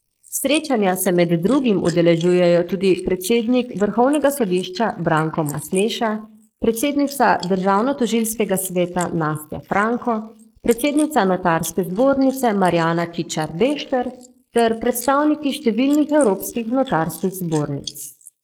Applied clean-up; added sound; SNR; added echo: neural mask model Resemble Enhance denoiser.